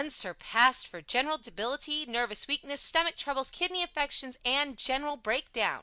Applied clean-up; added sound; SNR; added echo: none; none; none; none.